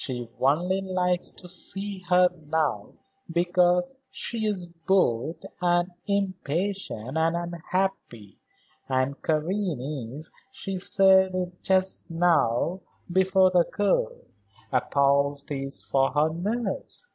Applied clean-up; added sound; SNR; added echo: none; none; none; none.